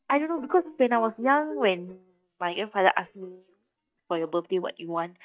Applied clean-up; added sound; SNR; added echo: neural mask model DeepFilterNet 3.